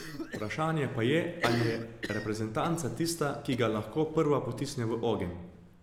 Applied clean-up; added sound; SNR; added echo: none; Cough; 11 dB; none.